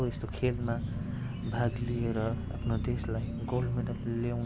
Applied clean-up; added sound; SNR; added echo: none; none; none; none.